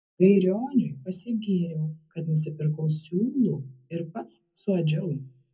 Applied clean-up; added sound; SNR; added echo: none; none; none; reverberation time 0.3 s.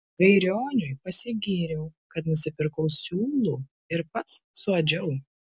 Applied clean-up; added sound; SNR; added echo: none; none; none; none.